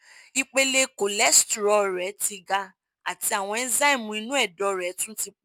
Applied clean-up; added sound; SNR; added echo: none; none; none; none.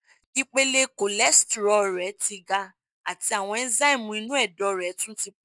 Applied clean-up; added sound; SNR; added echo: neural mask model DeepFilterNet 3.